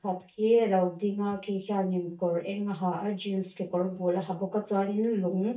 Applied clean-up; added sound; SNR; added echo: neural mask model DeepFilterNet 3.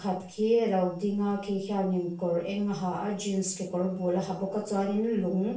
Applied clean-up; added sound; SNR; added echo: neural separator model SepFormer DNS4.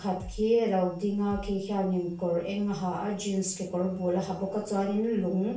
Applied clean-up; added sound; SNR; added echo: none; Bass drum; 13 dB; reverberation time 0.4 s.